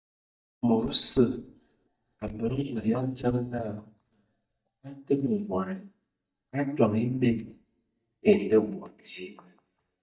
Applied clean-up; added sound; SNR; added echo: neural mask model DeepFilterNet 3.